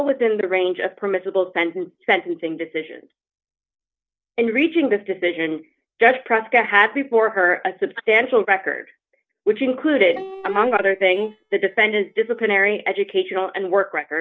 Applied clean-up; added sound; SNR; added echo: neural mask model DeepFilterNet 3.